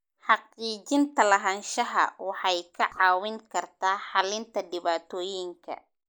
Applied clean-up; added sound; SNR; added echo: neural mask model Resemble Enhance denoiser.